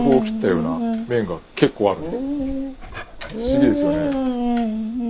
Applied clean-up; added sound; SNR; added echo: none; Dog; -1 dB; none.